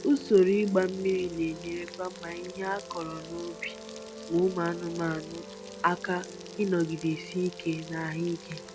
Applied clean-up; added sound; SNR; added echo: none; Rain + Musical instrument; 13 dB; none.